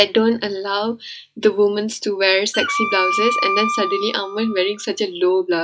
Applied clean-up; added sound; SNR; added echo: classical method log-MMSE.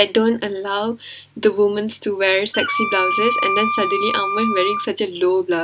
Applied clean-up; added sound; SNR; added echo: none; Wind instrument, woodwind instrument; 3 dB; none.